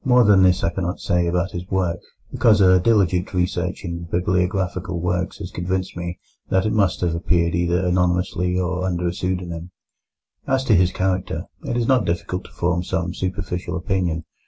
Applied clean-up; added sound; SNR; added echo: none; none; none; none.